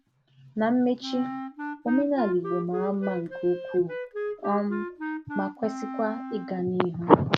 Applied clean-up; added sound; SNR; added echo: none; Wind instrument, woodwind instrument; 8 dB; none.